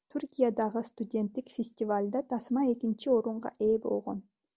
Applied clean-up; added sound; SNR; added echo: none; none; none; none.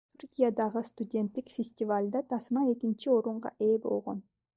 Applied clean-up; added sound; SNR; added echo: neural mask model DeepFilterNet 3.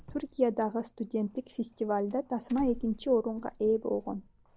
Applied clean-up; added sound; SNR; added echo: none; Doorbell; 19 dB; none.